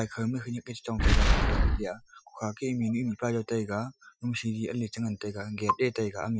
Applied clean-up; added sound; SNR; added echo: classical method Wiener filter.